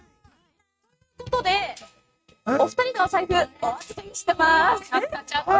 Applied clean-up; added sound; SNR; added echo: neural mask model RNNoise.